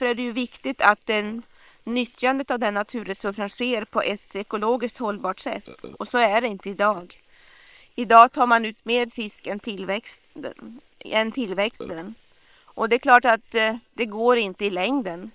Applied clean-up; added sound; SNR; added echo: neural separator model SepFormer WHAM!.